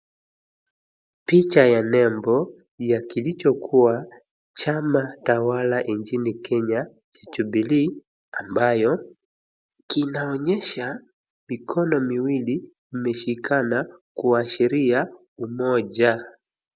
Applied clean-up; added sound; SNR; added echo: none; none; none; none.